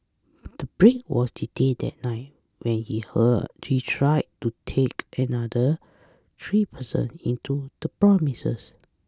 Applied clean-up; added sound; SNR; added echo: none; none; none; none.